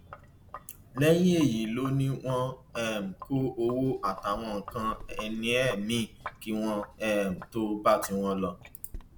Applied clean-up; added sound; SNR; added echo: none; Sink (filling or washing); 17 dB; none.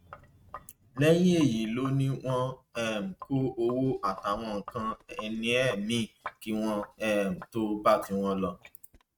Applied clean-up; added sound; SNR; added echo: neural mask model RNNoise.